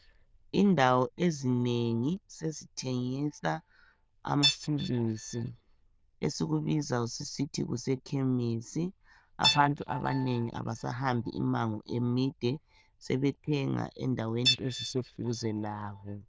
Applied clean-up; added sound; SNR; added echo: neural diffusion model UNIVERSE++.